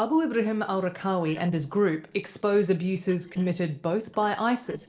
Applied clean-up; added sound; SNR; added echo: neural separator model SepFormer DNS4.